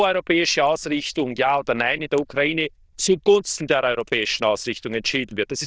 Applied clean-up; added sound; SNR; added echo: neural diffusion model UNIVERSE++.